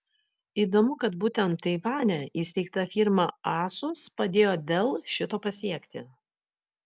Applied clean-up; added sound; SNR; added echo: none; none; none; none.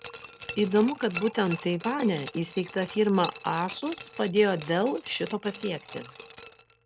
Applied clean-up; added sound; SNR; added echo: none; Glass; 12 dB; none.